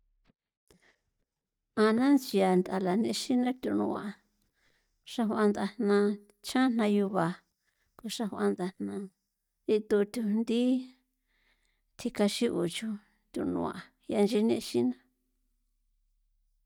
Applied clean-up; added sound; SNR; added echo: neural mask model DeepFilterNet 3.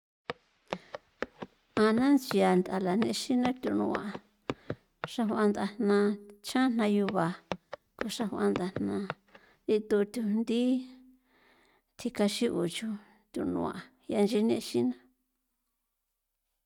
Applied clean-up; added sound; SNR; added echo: neural mask model RNNoise.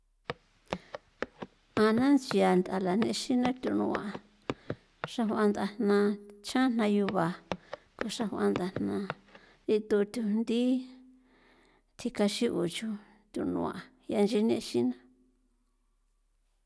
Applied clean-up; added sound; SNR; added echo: none; Walk, footsteps; 11 dB; none.